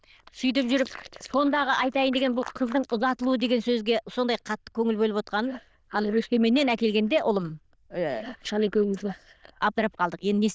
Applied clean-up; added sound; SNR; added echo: neural diffusion model UNIVERSE++.